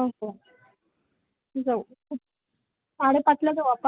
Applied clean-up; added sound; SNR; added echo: none; none; none; none.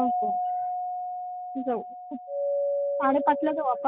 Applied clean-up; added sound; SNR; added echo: none; Doorbell; -1 dB; none.